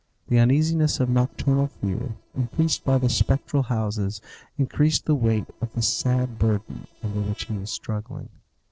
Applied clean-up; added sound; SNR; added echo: neural separator model SepFormer DNS4.